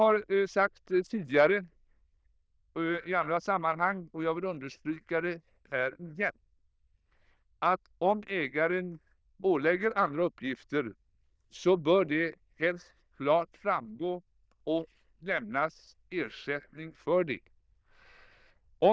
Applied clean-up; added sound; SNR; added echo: neural diffusion model UNIVERSE++.